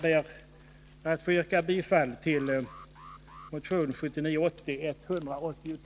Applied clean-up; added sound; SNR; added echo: none; Coin (dropping) + Alarm; 19 dB; none.